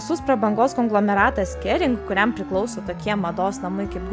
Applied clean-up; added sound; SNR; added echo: none; Siren; 12 dB; none.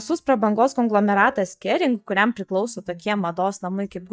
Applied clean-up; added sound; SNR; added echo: neural mask model DeepFilterNet 3.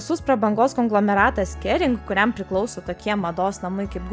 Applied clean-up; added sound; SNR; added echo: none; none; none; none.